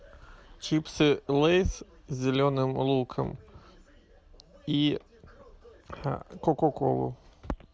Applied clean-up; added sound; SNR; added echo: none; none; none; none.